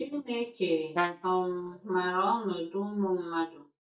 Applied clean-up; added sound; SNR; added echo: neural mask model DeepFilterNet 3.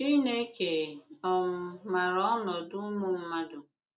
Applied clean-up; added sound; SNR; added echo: none; none; none; none.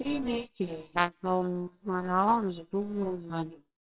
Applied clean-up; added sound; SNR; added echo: neural separator model SepFormer WHAMR!.